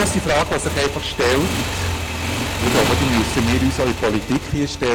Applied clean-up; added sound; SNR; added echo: none; Motorcycle / Engine; 3 dB; none.